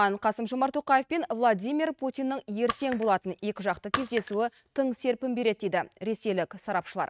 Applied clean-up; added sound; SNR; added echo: neural mask model RNNoise.